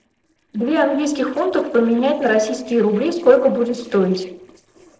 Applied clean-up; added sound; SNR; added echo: neural separator model SepFormer DNS4.